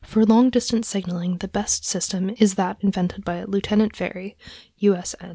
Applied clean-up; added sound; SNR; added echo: none; none; none; none.